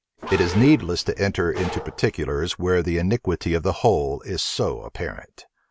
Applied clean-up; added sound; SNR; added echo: none; Bark; 11 dB; none.